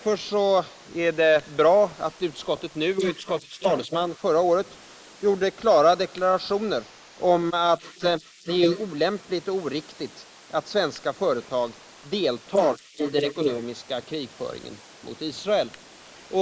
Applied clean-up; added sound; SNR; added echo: neural mask model Resemble Enhance denoiser.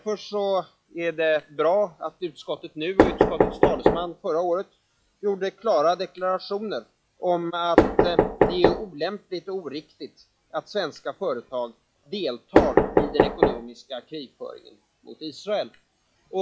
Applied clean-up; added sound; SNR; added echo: classical method log-MMSE.